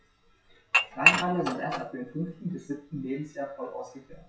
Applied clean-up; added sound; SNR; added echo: classical method WPE with log-MMSE.